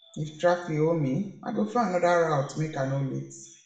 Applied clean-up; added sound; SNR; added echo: none; none; none; reverberation time 0.7 s.